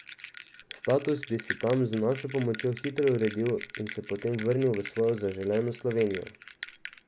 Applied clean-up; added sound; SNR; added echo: none; Bell; 14 dB; none.